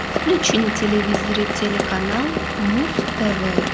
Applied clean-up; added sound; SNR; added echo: none; Run + Engine / Vehicle; 1 dB; none.